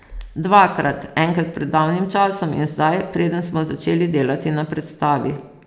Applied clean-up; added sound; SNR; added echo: none; none; none; none.